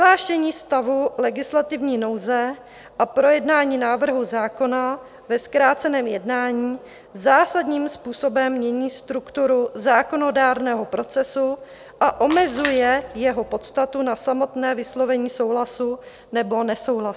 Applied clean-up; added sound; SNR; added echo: none; Splash, splatter; 12 dB; none.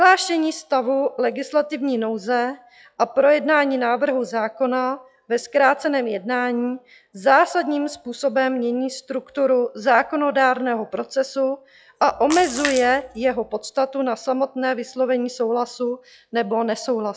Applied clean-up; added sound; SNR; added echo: classical method log-MMSE.